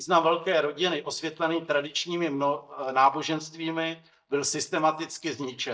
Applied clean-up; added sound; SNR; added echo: neural mask model DeepFilterNet 3.